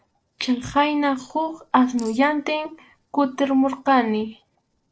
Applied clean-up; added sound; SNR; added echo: neural separator model SepFormer DNS4.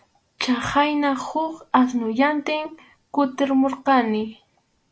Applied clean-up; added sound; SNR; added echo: none; none; none; none.